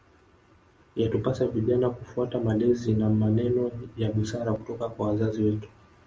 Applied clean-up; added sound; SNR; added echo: none; none; none; none.